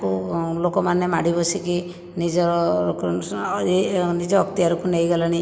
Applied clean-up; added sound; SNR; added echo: none; none; none; none.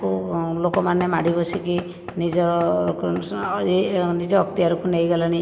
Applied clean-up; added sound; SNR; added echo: none; Knock / Wood; 17 dB; none.